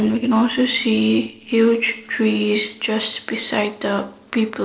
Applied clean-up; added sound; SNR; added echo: neural separator model SepFormer DNS4.